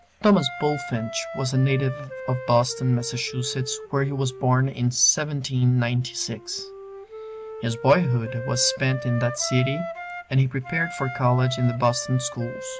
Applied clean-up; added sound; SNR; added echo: none; Wind instrument, woodwind instrument; 12 dB; none.